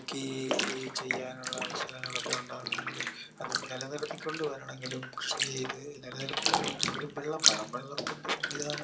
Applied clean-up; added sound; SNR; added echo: none; Bathtub (filling or washing); -3 dB; reverberation time 0.2 s.